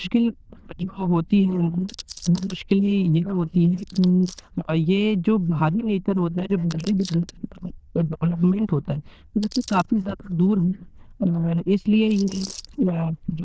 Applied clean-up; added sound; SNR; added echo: neural diffusion model UNIVERSE++.